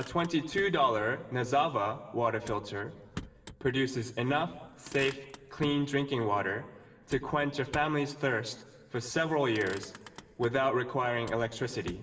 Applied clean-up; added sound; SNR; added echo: none; Motor vehicle (road); 18 dB; reverberation time 2.3 s.